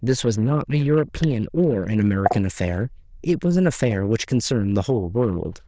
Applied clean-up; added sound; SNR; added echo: neural diffusion model UNIVERSE++.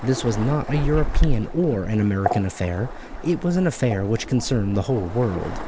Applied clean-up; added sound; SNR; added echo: none; Waves, surf; 4 dB; none.